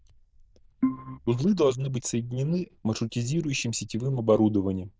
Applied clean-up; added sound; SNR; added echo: neural diffusion model UNIVERSE++.